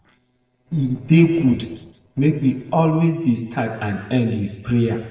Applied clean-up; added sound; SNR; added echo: neural separator model SepFormer DNS4.